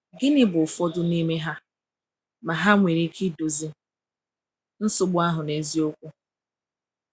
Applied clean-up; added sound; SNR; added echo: none; none; none; none.